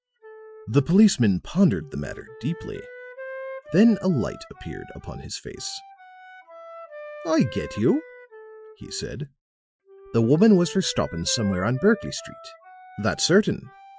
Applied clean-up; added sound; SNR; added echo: classical method Wiener filter.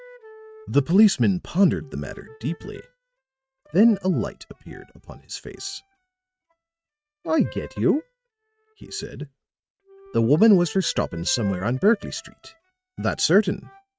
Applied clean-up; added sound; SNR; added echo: neural mask model RNNoise.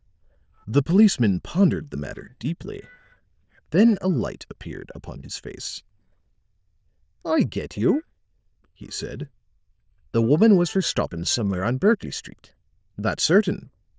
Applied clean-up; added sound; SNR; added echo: neural diffusion model UNIVERSE++.